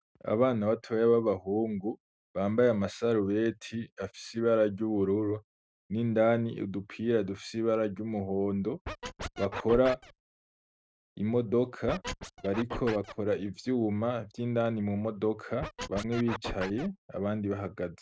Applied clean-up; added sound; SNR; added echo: neural mask model RNNoise.